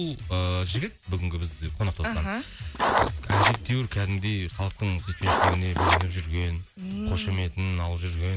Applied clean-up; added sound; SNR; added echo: none; Writing; -3 dB; none.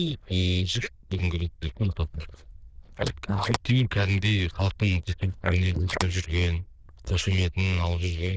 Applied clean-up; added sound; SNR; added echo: neural diffusion model UNIVERSE++.